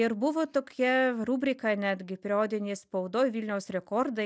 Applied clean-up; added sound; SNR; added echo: none; none; none; none.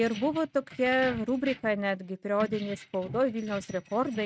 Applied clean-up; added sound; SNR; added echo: neural mask model RNNoise.